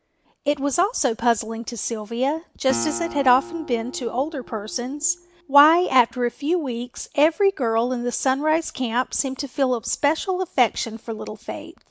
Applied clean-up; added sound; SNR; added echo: none; Acoustic guitar; 14 dB; none.